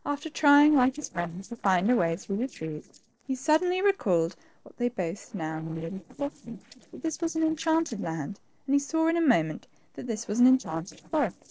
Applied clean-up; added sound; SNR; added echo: neural separator model SepFormer DNS4.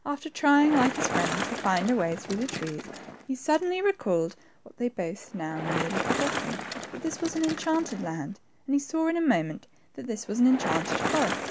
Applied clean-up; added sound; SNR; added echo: none; Bicycle; 6 dB; none.